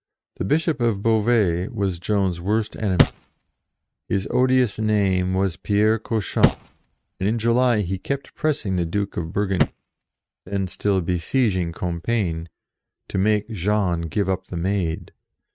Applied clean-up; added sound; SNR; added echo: neural mask model RNNoise.